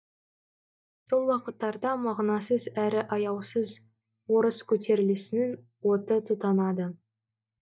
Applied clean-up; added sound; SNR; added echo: neural mask model DeepFilterNet 3.